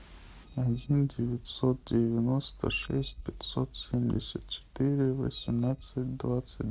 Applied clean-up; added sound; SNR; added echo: neural separator model SepFormer DNS4.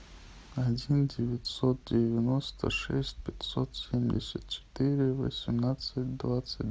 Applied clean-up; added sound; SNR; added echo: none; none; none; none.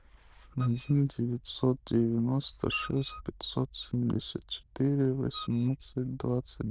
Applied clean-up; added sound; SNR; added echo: neural diffusion model UNIVERSE++.